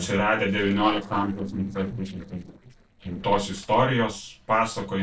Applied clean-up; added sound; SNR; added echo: neural separator model SepFormer DNS4.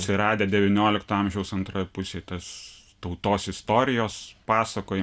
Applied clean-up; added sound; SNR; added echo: none; none; none; none.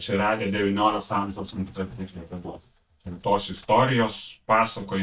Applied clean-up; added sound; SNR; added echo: neural mask model DeepFilterNet 3.